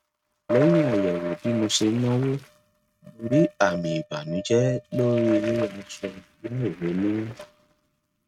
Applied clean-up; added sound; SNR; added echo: neural mask model RNNoise.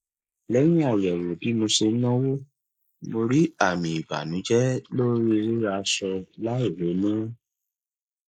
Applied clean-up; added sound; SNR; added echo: neural mask model Resemble Enhance denoiser.